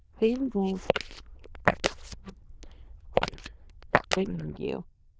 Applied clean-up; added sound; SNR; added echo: neural diffusion model UNIVERSE++.